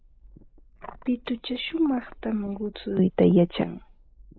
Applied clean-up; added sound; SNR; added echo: neural mask model Resemble Enhance denoiser.